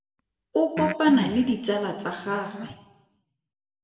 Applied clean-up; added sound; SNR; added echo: none; Breathing; 10 dB; reverberation time 0.9 s.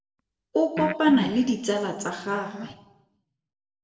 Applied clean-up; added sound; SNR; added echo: neural separator model SepFormer DNS4.